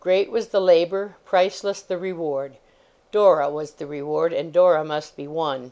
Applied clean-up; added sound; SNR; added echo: none; none; none; none.